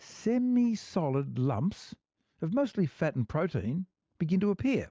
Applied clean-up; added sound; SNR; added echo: none; none; none; none.